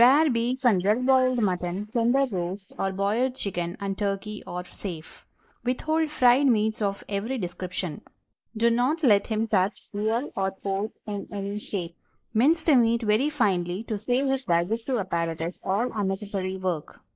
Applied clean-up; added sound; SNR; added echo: neural mask model Resemble Enhance denoiser.